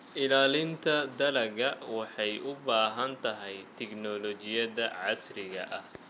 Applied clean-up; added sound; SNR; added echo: none; none; none; none.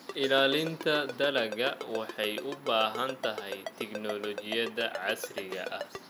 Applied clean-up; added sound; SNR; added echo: none; Ringtone; 10 dB; none.